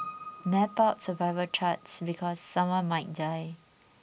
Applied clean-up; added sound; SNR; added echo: none; Piano; 18 dB; none.